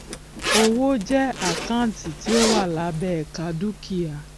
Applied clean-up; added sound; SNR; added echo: none; Zipper (clothing); 5 dB; none.